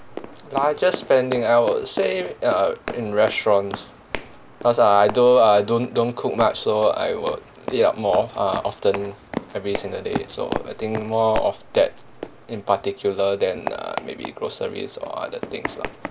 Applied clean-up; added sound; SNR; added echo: none; Run; 13 dB; none.